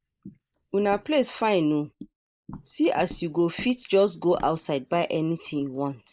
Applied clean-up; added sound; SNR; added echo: neural mask model Resemble Enhance denoiser.